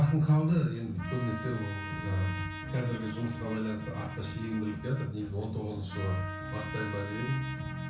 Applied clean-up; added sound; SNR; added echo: none; Trumpet; 12 dB; reverberation time 0.6 s.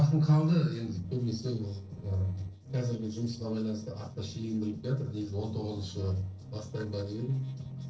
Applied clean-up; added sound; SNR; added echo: neural separator model SepFormer DNS4.